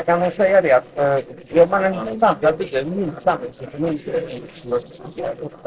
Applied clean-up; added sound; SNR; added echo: neural separator model SepFormer DNS4.